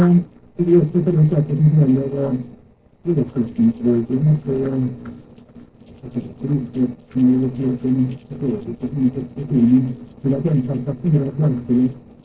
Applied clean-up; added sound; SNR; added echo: neural separator model SepFormer DNS4.